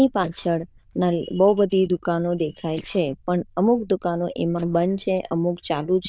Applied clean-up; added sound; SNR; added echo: neural diffusion model UNIVERSE++.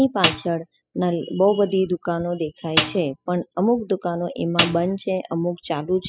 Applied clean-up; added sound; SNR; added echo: classical method spectral subtraction.